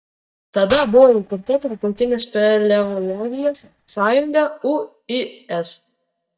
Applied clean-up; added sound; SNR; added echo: neural mask model DeepFilterNet 3.